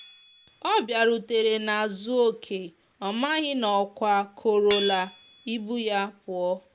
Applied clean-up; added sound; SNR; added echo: none; Hammer / Chink, clink; 15 dB; none.